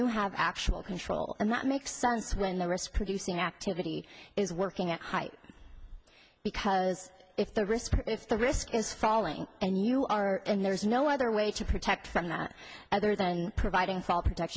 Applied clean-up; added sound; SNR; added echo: none; none; none; none.